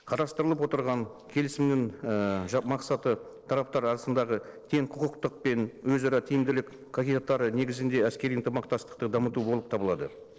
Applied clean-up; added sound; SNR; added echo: neural separator model SepFormer DNS4.